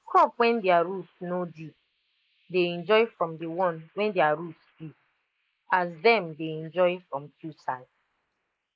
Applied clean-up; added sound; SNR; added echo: neural mask model Resemble Enhance denoiser.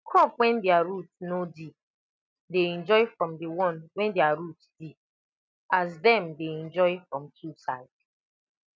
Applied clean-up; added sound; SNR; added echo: none; none; none; none.